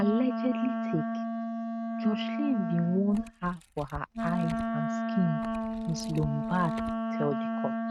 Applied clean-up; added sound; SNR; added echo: neural mask model RNNoise.